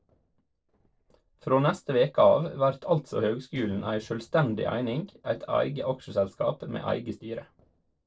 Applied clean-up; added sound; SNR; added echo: neural separator model SepFormer DNS4.